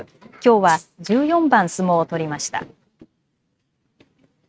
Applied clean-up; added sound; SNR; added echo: neural mask model RNNoise.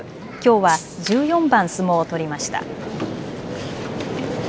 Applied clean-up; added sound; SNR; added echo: none; Rattle (instrument); 11 dB; none.